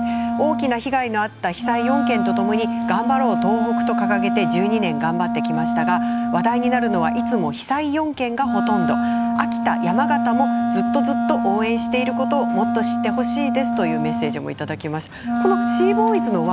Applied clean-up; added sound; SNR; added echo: none; Wind instrument, woodwind instrument; -1 dB; none.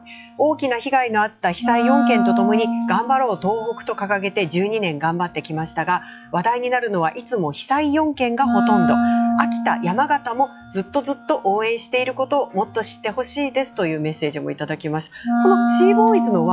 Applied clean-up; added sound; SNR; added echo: classical method log-MMSE.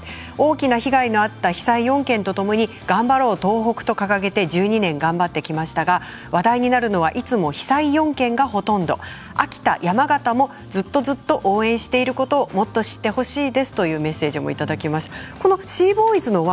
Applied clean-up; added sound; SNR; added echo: none; none; none; none.